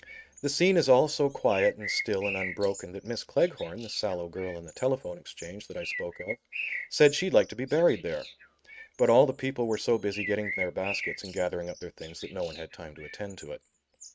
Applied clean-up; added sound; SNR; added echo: neural mask model RNNoise.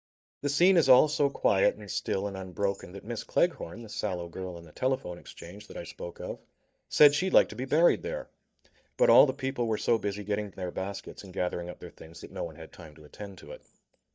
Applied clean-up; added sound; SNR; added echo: neural mask model DeepFilterNet 3.